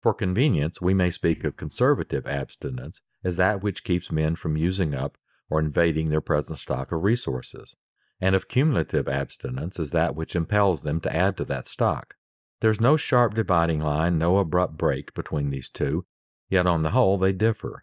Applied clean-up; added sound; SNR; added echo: neural mask model DeepFilterNet 3.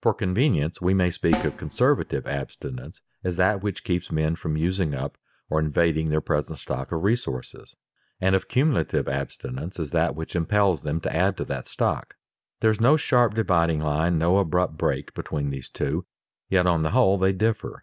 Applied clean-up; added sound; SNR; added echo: none; Snare drum; 11 dB; none.